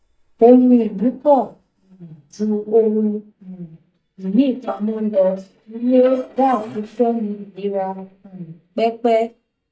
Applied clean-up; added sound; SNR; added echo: neural mask model DeepFilterNet 3.